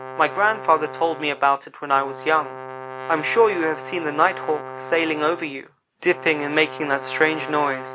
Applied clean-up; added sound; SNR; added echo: none; Brass instrument; 12 dB; none.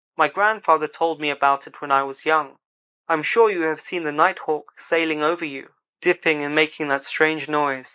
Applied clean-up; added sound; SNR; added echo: neural mask model Resemble Enhance denoiser.